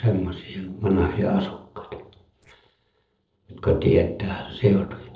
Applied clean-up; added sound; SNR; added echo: neural separator model SepFormer DNS4.